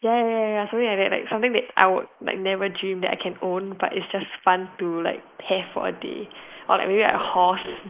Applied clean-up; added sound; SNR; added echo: neural mask model Resemble Enhance denoiser.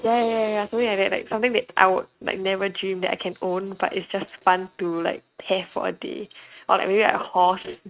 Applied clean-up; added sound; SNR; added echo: neural mask model RNNoise.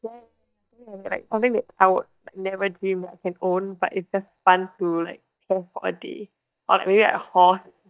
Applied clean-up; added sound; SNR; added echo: neural mask model DeepFilterNet 3.